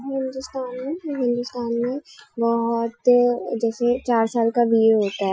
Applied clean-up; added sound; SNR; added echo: classical method Wiener filter.